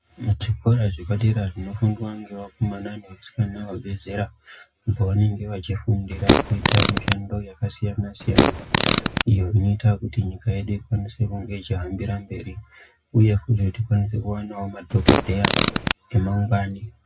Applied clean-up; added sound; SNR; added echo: none; Fart; -3 dB; reverberation time 0.2 s.